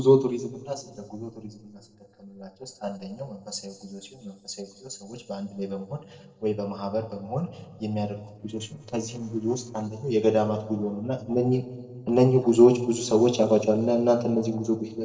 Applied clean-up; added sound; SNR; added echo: neural separator model SepFormer DNS4.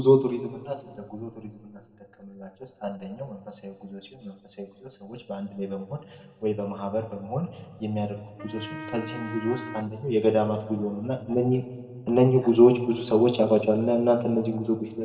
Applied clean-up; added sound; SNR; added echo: none; Wind instrument, woodwind instrument; 14 dB; reverberation time 1.7 s.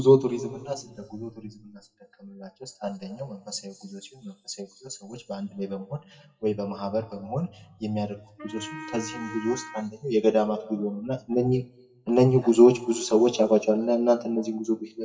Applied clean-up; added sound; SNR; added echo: classical method WPE with log-MMSE.